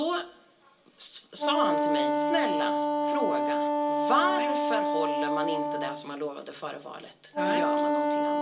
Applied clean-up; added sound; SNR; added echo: none; Wind instrument, woodwind instrument; -5 dB; reverberation time 0.2 s.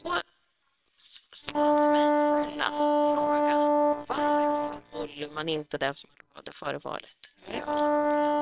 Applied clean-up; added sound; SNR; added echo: neural separator model SepFormer WHAMR!.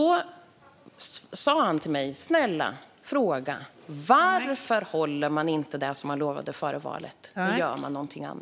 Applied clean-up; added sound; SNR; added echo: none; none; none; none.